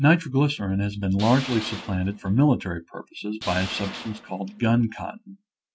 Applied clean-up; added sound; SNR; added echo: none; Tools; 14 dB; none.